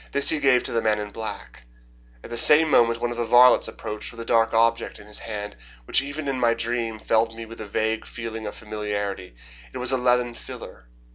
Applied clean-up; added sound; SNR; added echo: none; none; none; none.